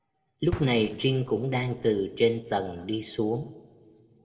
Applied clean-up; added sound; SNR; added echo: neural separator model SepFormer DNS4.